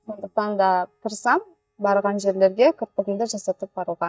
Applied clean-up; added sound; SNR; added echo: neural mask model DeepFilterNet 3.